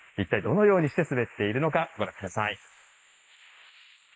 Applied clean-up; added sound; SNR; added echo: neural mask model Resemble Enhance denoiser.